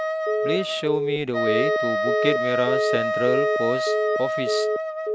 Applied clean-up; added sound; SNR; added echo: none; Wind instrument, woodwind instrument + Telephone; -4 dB; none.